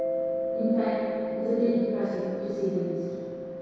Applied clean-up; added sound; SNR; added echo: none; Mallet percussion; 2 dB; reverberation time 2.0 s.